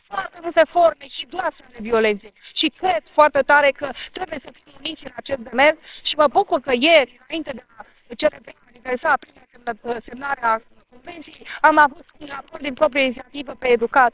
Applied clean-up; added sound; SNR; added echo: neural separator model SepFormer WHAMR!.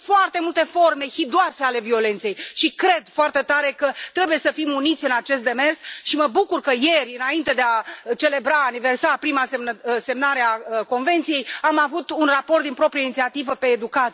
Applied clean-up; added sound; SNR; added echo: none; none; none; none.